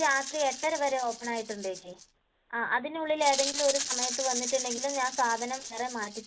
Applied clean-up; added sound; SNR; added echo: none; Rattle (instrument); 6 dB; none.